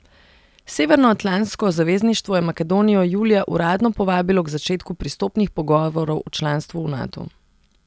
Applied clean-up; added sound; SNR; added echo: none; none; none; none.